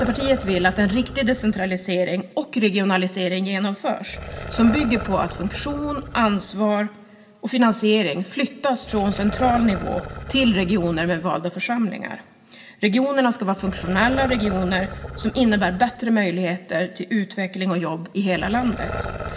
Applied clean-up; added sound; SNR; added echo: none; Growling; 12 dB; reverberation time 2.0 s.